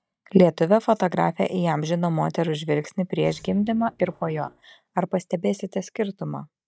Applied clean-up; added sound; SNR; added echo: neural mask model DeepFilterNet 3.